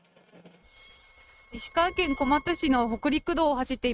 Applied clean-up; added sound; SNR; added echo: neural mask model RNNoise.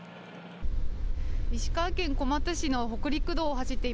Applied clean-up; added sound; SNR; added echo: none; none; none; none.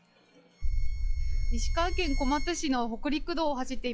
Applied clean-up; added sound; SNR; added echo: classical method log-MMSE.